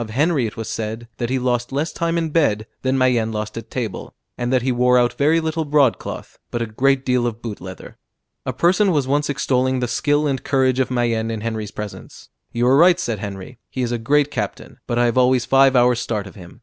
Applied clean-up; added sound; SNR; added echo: none; none; none; none.